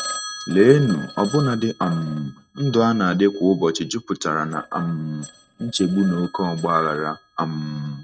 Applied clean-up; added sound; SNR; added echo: neural mask model RNNoise.